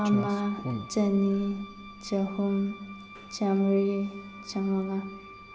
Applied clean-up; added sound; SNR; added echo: none; Wind instrument, woodwind instrument + Clock; 13 dB; none.